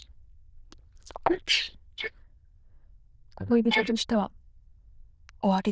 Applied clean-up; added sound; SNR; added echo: neural diffusion model UNIVERSE++.